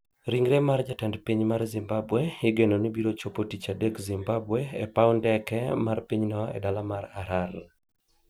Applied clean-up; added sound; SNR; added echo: none; none; none; none.